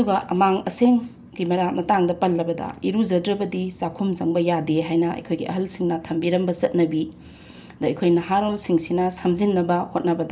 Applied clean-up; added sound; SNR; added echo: none; none; none; none.